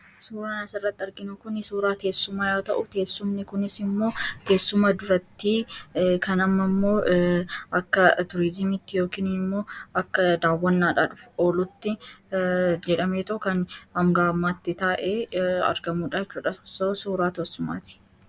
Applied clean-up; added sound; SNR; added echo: none; none; none; none.